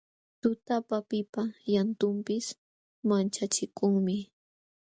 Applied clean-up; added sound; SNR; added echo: none; none; none; none.